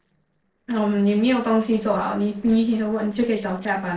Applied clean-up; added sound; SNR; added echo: neural separator model SepFormer DNS4.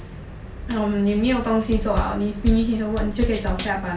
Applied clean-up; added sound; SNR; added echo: none; Drum kit; 3 dB; none.